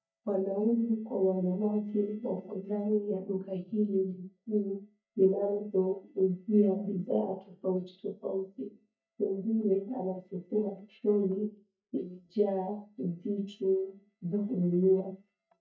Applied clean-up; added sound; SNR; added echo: neural mask model DeepFilterNet 3.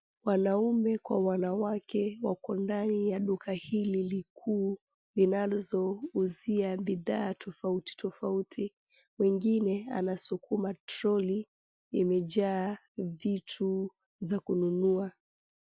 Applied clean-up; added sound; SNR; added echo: none; none; none; none.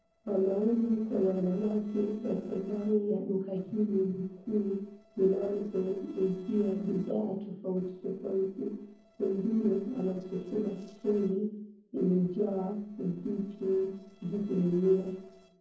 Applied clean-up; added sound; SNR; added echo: neural separator model SepFormer DNS4.